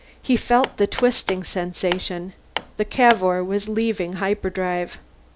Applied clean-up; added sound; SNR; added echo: none; Hammer; 11 dB; none.